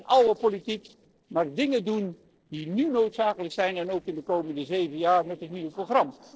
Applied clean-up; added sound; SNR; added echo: neural separator model SepFormer DNS4.